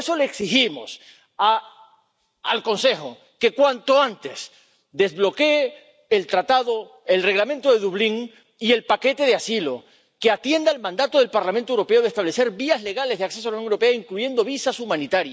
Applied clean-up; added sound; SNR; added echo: none; none; none; none.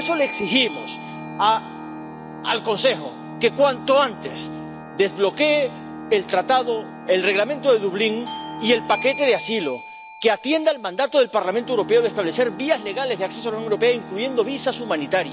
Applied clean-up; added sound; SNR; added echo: none; Bell / Doorbell + Organ; 13 dB; none.